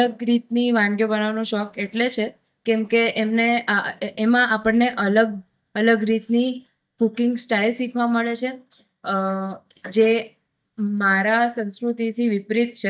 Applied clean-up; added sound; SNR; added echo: neural mask model DeepFilterNet 3.